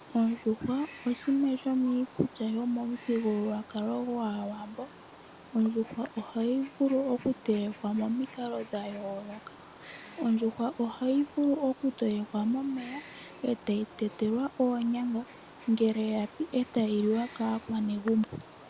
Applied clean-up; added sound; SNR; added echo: none; Wild animals; 19 dB; none.